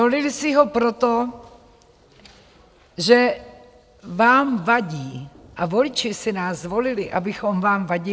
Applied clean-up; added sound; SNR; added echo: none; none; none; none.